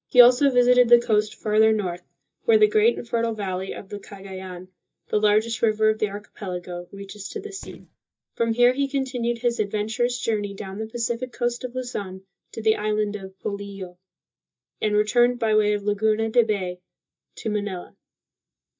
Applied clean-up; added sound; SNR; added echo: neural mask model DeepFilterNet 3.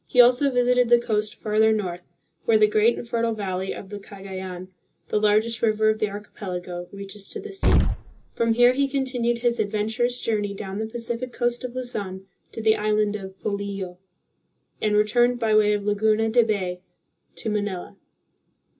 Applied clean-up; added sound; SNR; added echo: none; Explosion; -1 dB; reverberation time 0.2 s.